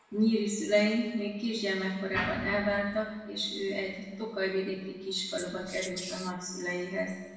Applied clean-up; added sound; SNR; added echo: none; Wild animals; 12 dB; reverberation time 1.2 s.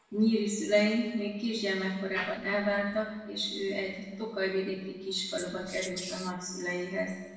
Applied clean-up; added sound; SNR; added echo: neural separator model SepFormer DNS4.